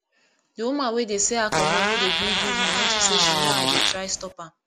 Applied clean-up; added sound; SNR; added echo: none; Fart; -4 dB; none.